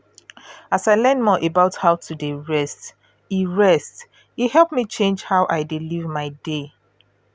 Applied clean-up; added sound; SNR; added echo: none; none; none; none.